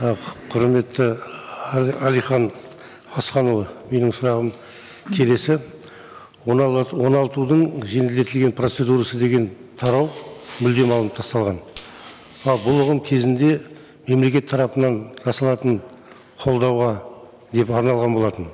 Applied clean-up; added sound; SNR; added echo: none; Buzz; 15 dB; none.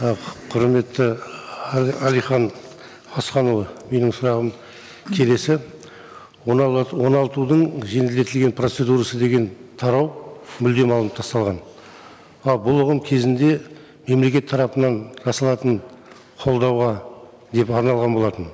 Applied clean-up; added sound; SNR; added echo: none; none; none; none.